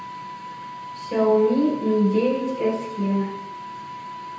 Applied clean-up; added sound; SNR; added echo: none; Wind instrument, woodwind instrument; 12 dB; reverberation time 0.9 s.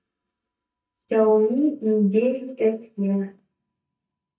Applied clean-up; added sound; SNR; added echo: neural mask model DeepFilterNet 3.